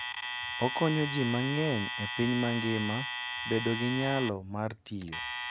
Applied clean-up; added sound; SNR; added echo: none; Alarm; 5 dB; none.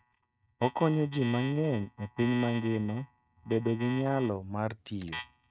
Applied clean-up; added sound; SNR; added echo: neural mask model RNNoise.